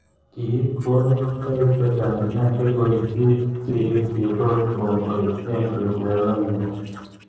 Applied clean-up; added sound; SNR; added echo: neural separator model SepFormer DNS4.